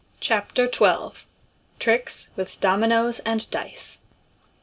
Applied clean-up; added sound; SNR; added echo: none; none; none; none.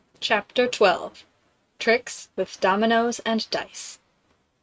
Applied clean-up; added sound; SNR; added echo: neural mask model RNNoise.